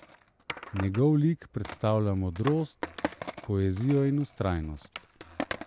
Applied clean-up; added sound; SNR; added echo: none; Skateboard; 12 dB; none.